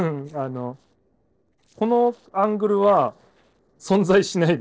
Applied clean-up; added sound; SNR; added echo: neural separator model SepFormer DNS4.